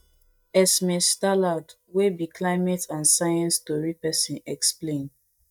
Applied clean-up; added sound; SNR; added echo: neural mask model DeepFilterNet 3.